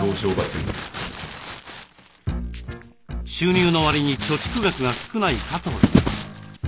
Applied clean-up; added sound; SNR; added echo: none; Crumpling, crinkling; 4 dB; none.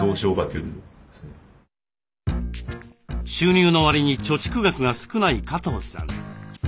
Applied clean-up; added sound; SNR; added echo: none; none; none; none.